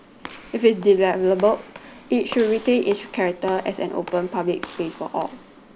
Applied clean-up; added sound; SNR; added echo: none; Walk, footsteps / Slam; 18 dB; none.